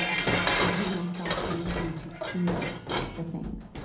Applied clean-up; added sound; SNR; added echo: none; Dishes, pots, and pans; -3 dB; reverberation time 0.6 s.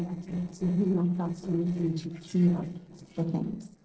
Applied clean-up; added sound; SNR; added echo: neural separator model SepFormer DNS4.